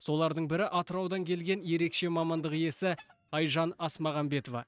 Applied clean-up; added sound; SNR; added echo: neural mask model RNNoise.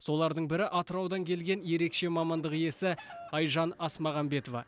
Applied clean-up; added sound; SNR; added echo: none; Chicken, rooster; 20 dB; none.